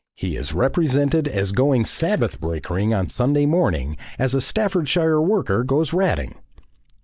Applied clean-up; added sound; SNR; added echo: neural mask model DeepFilterNet 3.